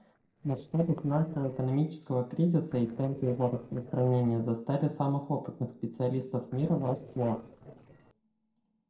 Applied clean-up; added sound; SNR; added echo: neural separator model SepFormer DNS4.